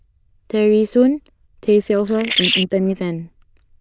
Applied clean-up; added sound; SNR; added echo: neural diffusion model UNIVERSE++.